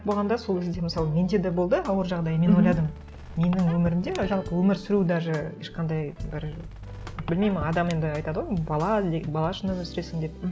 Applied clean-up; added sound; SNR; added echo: none; Squeak; 16 dB; none.